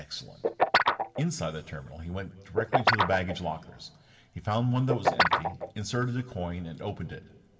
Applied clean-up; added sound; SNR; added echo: none; Guitar; -3 dB; reverberation time 1.3 s.